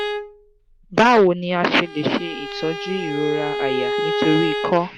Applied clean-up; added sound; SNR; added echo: none; Bowed string instrument; 6 dB; none.